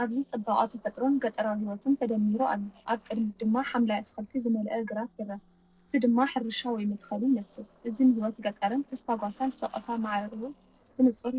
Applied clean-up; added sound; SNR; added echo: neural separator model SepFormer DNS4.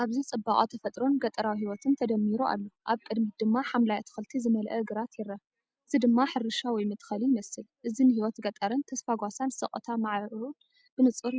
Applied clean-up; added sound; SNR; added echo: none; none; none; none.